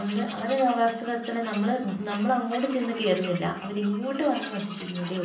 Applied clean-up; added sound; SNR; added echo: none; Tools; 15 dB; reverberation time 0.6 s.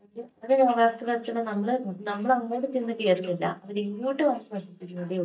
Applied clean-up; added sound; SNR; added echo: neural mask model DeepFilterNet 3.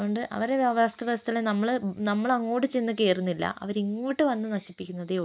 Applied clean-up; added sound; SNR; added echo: none; none; none; none.